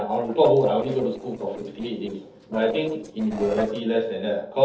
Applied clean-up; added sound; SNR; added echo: neural separator model SepFormer DNS4.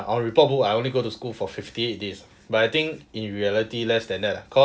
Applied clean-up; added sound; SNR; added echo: none; none; none; none.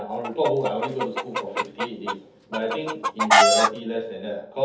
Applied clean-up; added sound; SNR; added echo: none; Chicken, rooster; -5 dB; reverberation time 0.6 s.